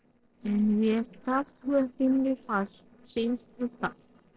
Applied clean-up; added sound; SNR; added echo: neural separator model SepFormer DNS4.